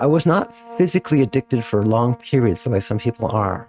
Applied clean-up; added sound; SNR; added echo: neural mask model RNNoise.